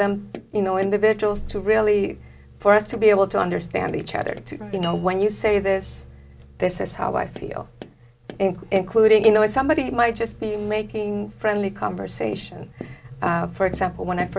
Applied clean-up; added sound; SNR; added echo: none; Tap + Bowed string instrument; 19 dB; none.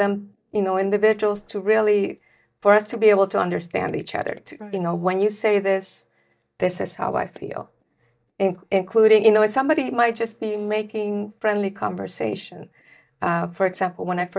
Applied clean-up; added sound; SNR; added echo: neural mask model DeepFilterNet 3.